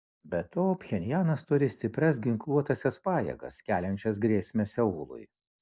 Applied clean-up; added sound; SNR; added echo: none; none; none; none.